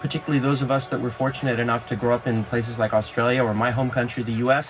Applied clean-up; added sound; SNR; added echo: none; Crowd; 19 dB; reverberation time 0.4 s.